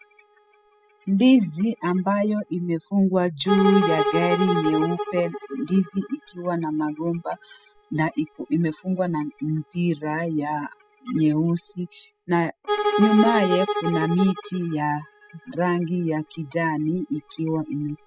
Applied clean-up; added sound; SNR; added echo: classical method spectral subtraction.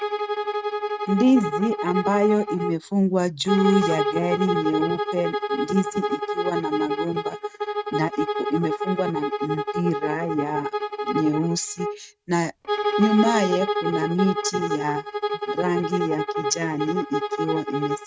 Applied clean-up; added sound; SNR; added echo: neural mask model RNNoise.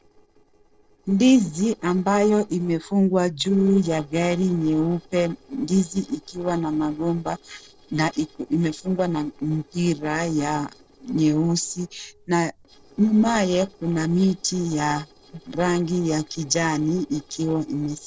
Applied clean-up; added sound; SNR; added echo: neural separator model SepFormer DNS4.